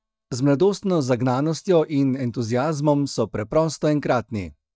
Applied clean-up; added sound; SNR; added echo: neural mask model DeepFilterNet 3.